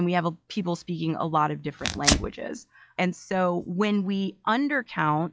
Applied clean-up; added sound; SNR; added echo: classical method log-MMSE.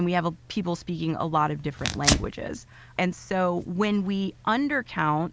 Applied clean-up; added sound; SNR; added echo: none; Tearing; 8 dB; none.